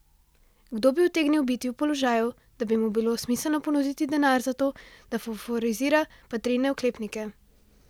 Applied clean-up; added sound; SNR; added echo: none; none; none; none.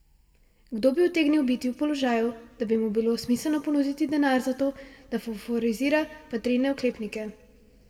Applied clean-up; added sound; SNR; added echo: none; none; none; reverberation time 1.1 s.